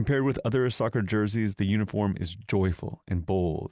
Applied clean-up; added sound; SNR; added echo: none; none; none; none.